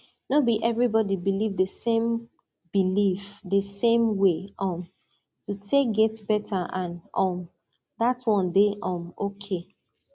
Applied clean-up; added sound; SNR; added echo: none; none; none; none.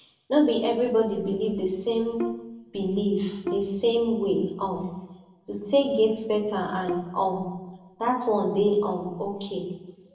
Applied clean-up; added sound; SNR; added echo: none; Bowed string instrument; 11 dB; reverberation time 0.9 s.